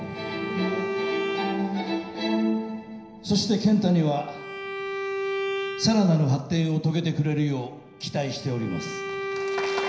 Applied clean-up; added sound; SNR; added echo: none; Bowed string instrument; 7 dB; reverberation time 0.9 s.